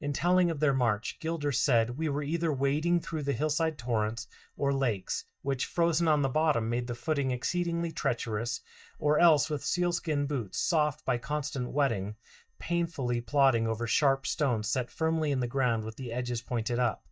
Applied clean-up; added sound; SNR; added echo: neural mask model DeepFilterNet 3.